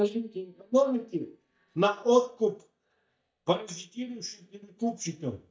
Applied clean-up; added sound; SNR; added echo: neural mask model DeepFilterNet 3.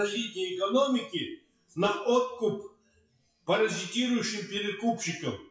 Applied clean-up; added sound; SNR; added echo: classical method WPE with log-MMSE.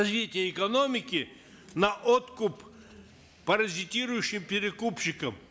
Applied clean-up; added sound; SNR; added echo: none; none; none; none.